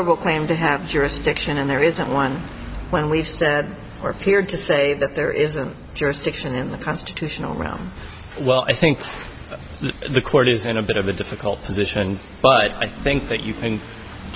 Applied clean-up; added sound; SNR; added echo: none; Motorcycle / Accelerating, revving, vroom; 20 dB; none.